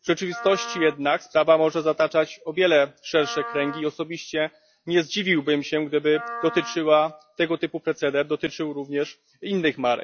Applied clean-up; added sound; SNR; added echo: classical method log-MMSE.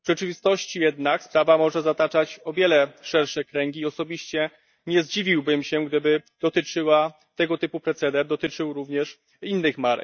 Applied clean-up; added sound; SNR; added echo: neural mask model DeepFilterNet 3.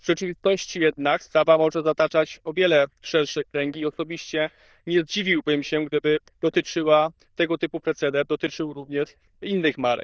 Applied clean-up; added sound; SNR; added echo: neural diffusion model UNIVERSE++.